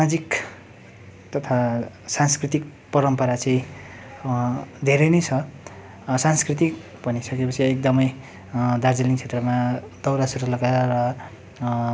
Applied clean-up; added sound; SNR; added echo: none; none; none; none.